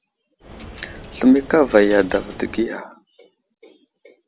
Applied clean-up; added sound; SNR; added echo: none; Coin (dropping); 16 dB; none.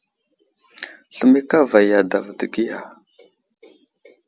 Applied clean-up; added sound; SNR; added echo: none; none; none; none.